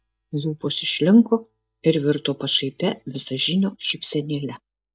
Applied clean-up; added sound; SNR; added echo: neural mask model DeepFilterNet 3.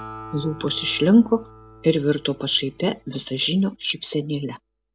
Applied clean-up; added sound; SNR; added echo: none; Acoustic guitar; 20 dB; none.